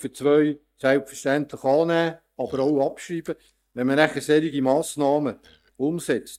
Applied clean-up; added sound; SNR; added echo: neural mask model DeepFilterNet 3.